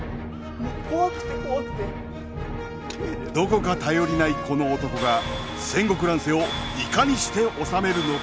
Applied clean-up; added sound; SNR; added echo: none; none; none; none.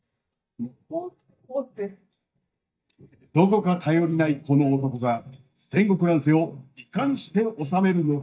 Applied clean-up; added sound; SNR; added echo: neural mask model DeepFilterNet 3.